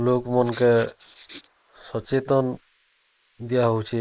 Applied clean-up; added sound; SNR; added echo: neural mask model Resemble Enhance denoiser.